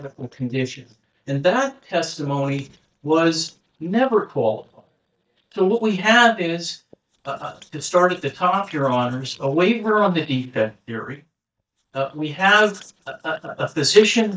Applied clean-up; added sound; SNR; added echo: neural mask model DeepFilterNet 3.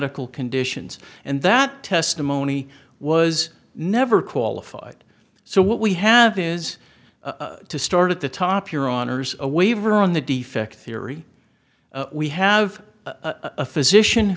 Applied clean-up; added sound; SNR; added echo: none; none; none; none.